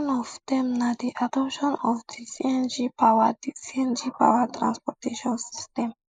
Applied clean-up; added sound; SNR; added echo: neural mask model Resemble Enhance denoiser.